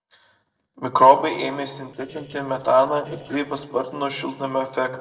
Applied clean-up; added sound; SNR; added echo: neural separator model SepFormer DNS4.